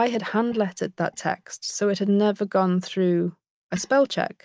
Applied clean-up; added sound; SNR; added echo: neural mask model DeepFilterNet 3.